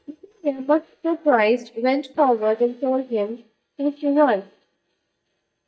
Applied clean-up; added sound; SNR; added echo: neural mask model DeepFilterNet 3.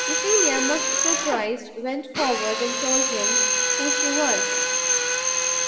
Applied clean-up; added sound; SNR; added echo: none; Drill; -5 dB; reverberation time 3.0 s.